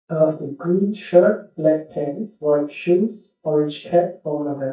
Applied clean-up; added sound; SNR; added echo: neural mask model DeepFilterNet 3.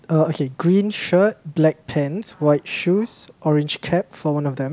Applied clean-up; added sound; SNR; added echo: none; none; none; none.